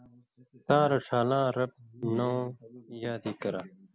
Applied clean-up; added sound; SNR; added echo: none; none; none; none.